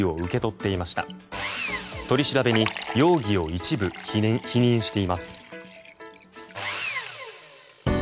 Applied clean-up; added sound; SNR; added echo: none; Sawing + Liquid; 11 dB; none.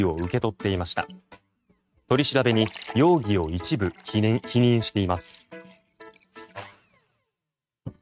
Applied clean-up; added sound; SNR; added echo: neural mask model RNNoise.